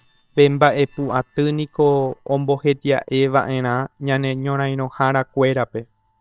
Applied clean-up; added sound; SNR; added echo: neural separator model SepFormer WHAM!.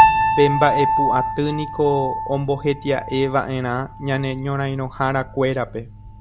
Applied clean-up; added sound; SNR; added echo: none; Piano; 1 dB; none.